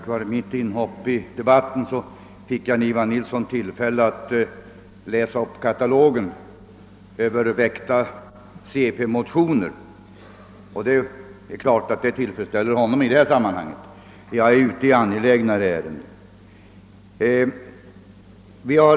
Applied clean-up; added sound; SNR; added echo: none; none; none; none.